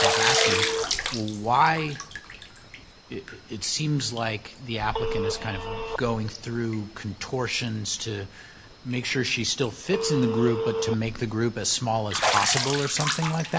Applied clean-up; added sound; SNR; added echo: none; Telephone + Bathtub (filling or washing); 3 dB; none.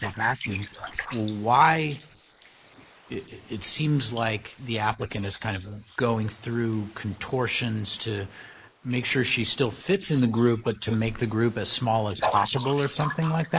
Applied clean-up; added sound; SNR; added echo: neural mask model Resemble Enhance denoiser.